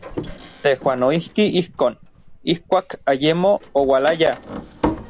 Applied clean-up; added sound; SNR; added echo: none; Door; 12 dB; none.